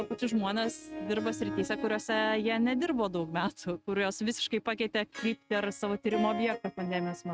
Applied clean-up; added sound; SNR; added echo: neural mask model RNNoise.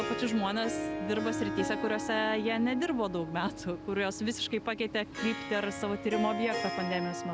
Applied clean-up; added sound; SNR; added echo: none; Harp; 5 dB; none.